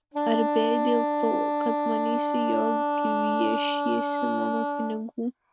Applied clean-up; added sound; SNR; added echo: none; Wind instrument, woodwind instrument; -3 dB; none.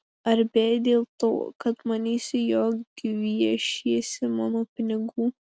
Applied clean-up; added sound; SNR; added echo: none; none; none; none.